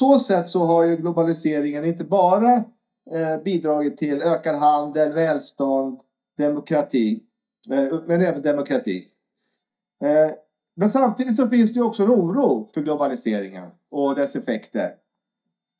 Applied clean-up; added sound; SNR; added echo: neural mask model DeepFilterNet 3.